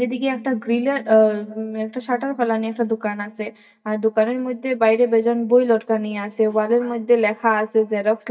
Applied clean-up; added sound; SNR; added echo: neural mask model DeepFilterNet 3.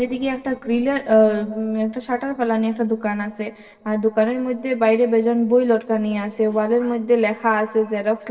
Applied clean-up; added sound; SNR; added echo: neural separator model SepFormer DNS4.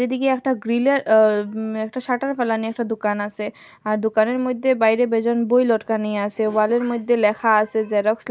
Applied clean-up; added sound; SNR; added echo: none; none; none; none.